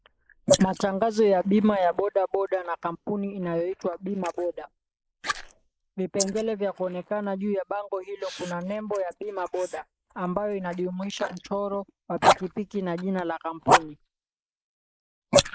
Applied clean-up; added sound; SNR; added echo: neural mask model Resemble Enhance denoiser.